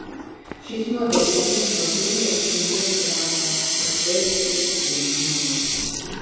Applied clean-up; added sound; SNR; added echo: none; Water tap, faucet; -3 dB; reverberation time 2.2 s.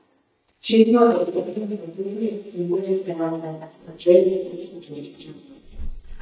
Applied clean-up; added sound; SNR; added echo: neural mask model DeepFilterNet 3.